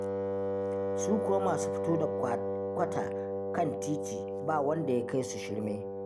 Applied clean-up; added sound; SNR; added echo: none; Wind instrument, woodwind instrument; 0 dB; none.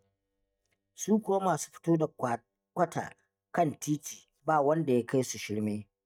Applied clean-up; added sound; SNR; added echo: neural mask model DeepFilterNet 3.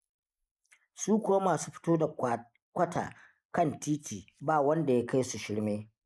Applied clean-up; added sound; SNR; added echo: neural mask model Resemble Enhance denoiser.